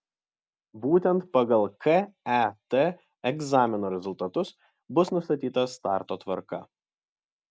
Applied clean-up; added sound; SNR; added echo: none; none; none; none.